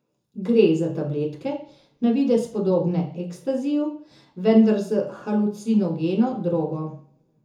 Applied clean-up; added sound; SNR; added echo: none; none; none; reverberation time 0.6 s.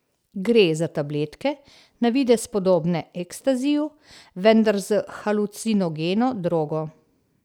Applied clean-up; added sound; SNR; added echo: none; none; none; none.